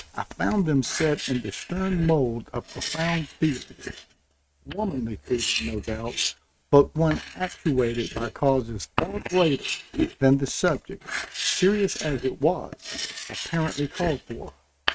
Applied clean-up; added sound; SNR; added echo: neural mask model RNNoise.